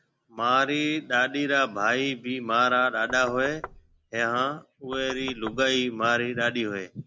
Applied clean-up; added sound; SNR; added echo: none; Knock; 17 dB; none.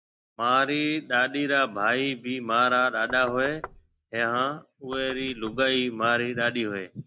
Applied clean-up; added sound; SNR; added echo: neural mask model DeepFilterNet 3.